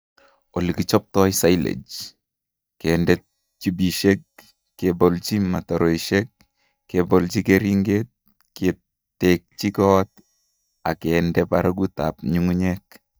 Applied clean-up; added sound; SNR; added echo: neural mask model DeepFilterNet 3.